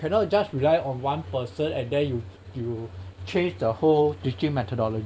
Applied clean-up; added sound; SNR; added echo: none; none; none; none.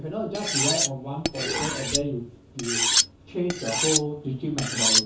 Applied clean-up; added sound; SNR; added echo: none; Cutlery, silverware; -4 dB; reverberation time 0.9 s.